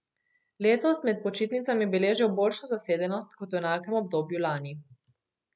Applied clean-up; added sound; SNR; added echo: none; none; none; none.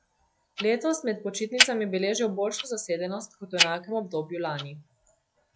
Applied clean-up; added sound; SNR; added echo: classical method log-MMSE.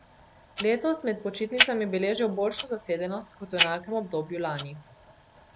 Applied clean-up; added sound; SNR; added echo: none; Tick-tock; 2 dB; none.